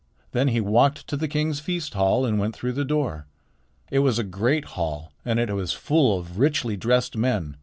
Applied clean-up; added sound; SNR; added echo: none; none; none; none.